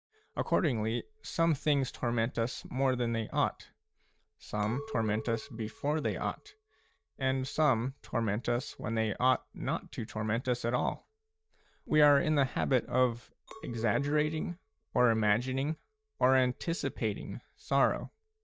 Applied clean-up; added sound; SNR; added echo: neural mask model DeepFilterNet 3.